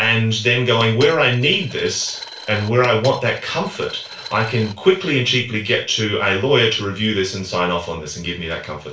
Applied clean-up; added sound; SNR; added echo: none; Coin (dropping); 17 dB; reverberation time 0.2 s.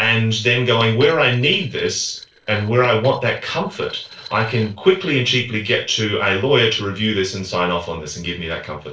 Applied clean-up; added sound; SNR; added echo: neural separator model SepFormer DNS4.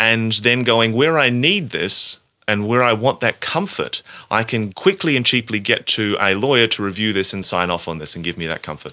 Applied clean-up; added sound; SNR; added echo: none; none; none; none.